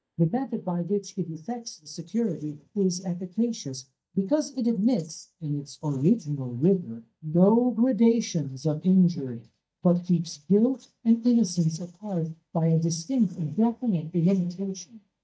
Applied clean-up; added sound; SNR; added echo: neural mask model DeepFilterNet 3.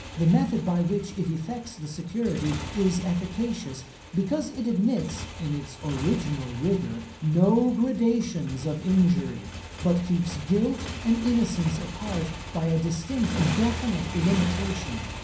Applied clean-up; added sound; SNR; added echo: none; Motorcycle; 10 dB; reverberation time 0.6 s.